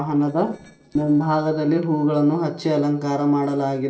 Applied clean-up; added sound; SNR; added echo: neural separator model SepFormer DNS4.